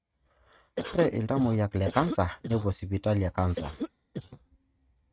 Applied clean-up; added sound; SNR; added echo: neural mask model RNNoise.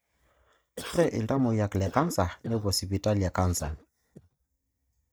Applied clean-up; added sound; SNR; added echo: neural mask model DeepFilterNet 3.